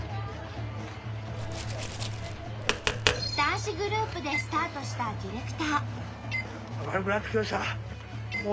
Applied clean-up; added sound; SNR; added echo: none; Tap; 2 dB; reverberation time 2.1 s.